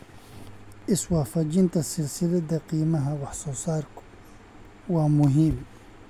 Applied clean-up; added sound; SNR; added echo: none; none; none; none.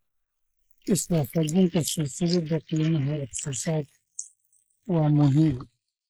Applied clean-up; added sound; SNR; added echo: neural mask model Resemble Enhance denoiser.